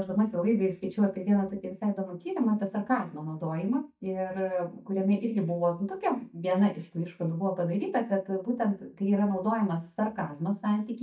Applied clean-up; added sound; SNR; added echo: neural mask model DeepFilterNet 3.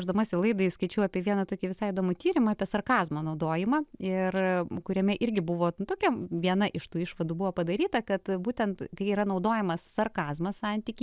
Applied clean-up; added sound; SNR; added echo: none; none; none; none.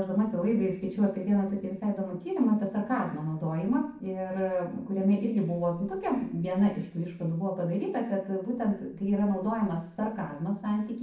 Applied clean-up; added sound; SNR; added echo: neural separator model SepFormer DNS4.